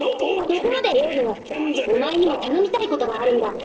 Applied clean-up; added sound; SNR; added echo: neural separator model SepFormer DNS4.